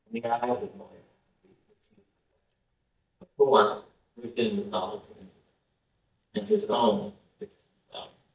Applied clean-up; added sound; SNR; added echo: neural mask model DeepFilterNet 3.